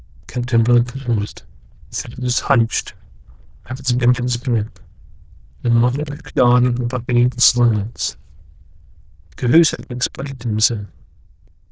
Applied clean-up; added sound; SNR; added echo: neural diffusion model UNIVERSE++.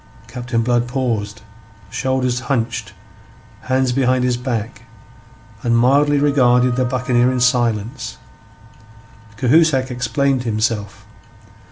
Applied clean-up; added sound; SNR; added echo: none; Wind instrument, woodwind instrument; 18 dB; none.